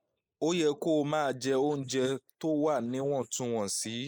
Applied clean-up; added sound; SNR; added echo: neural mask model Resemble Enhance denoiser.